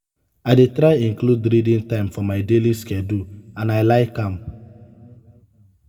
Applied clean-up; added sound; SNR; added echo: none; none; none; reverberation time 1.2 s.